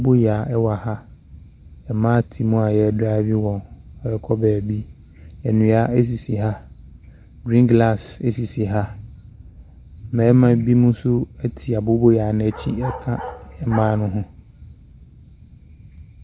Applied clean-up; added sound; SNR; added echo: none; Bark; 16 dB; none.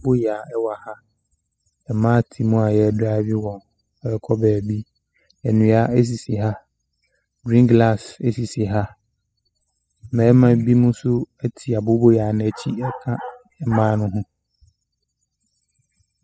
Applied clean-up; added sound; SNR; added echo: classical method spectral subtraction.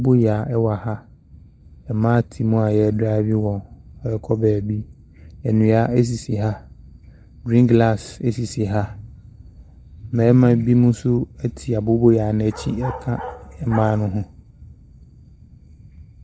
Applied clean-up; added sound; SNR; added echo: neural mask model DeepFilterNet 3.